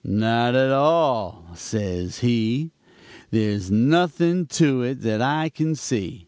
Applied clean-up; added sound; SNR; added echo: none; none; none; none.